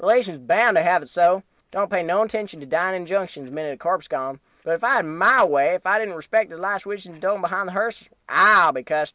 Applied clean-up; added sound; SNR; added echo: none; none; none; none.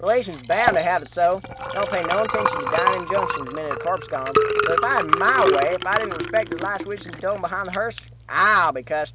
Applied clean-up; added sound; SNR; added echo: none; Liquid; 3 dB; none.